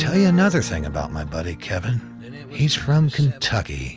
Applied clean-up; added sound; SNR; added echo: none; none; none; none.